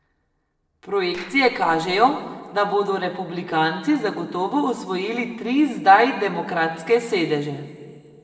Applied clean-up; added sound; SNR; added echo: neural separator model SepFormer DNS4.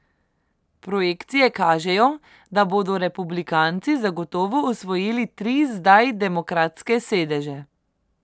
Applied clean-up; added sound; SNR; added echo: none; none; none; none.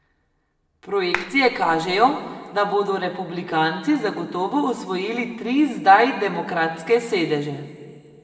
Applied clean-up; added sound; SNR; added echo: none; Clapping; 12 dB; reverberation time 1.7 s.